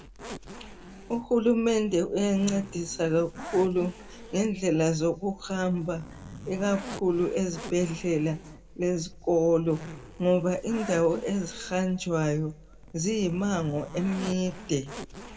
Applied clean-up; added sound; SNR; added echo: none; Zipper (clothing); 15 dB; reverberation time 1.1 s.